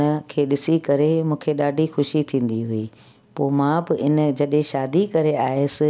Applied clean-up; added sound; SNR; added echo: none; none; none; none.